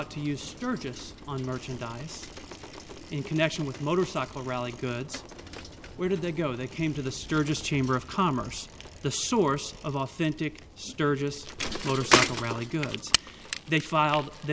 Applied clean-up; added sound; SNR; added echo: none; Bicycle; 5 dB; none.